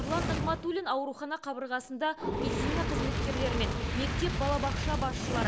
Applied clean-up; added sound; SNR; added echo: none; Fire; -1 dB; none.